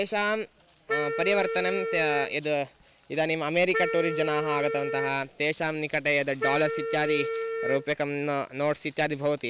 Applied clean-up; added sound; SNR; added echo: none; Wind instrument, woodwind instrument; 5 dB; none.